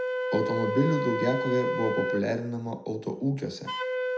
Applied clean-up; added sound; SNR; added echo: none; Wind instrument, woodwind instrument; 2 dB; reverberation time 0.5 s.